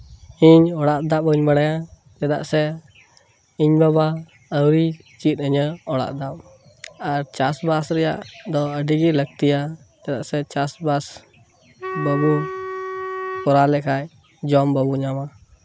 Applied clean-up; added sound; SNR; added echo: none; Wind instrument, woodwind instrument; 10 dB; none.